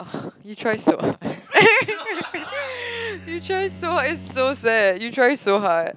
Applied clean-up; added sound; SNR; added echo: none; Bowed string instrument; 20 dB; none.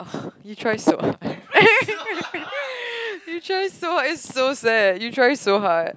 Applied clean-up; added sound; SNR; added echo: none; none; none; none.